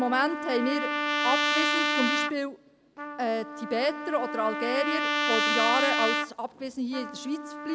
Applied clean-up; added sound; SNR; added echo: none; Trumpet; -1 dB; none.